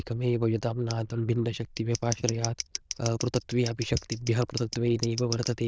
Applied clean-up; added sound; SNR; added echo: neural diffusion model UNIVERSE++.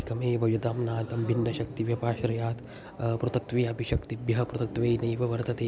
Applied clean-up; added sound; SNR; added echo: none; none; none; none.